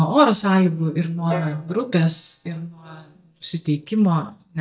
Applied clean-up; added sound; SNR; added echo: neural mask model DeepFilterNet 3.